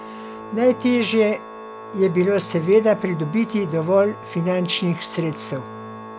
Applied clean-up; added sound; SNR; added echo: none; Organ; 14 dB; none.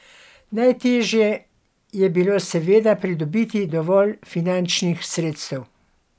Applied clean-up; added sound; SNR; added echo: none; none; none; none.